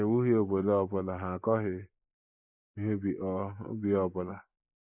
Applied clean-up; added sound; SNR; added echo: neural mask model Resemble Enhance denoiser.